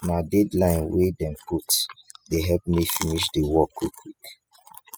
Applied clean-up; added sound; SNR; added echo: classical method spectral subtraction.